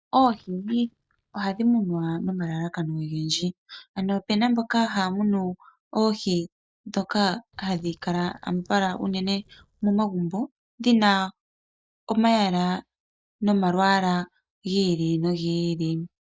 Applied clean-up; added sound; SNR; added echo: neural mask model DeepFilterNet 3.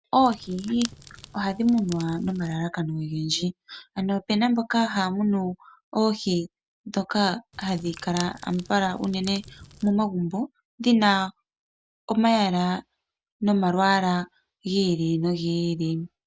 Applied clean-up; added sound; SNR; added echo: none; Crackle; 18 dB; none.